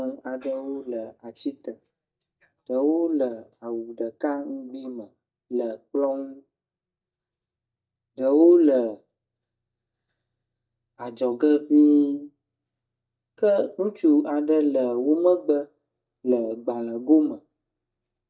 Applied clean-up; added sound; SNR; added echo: neural mask model DeepFilterNet 3.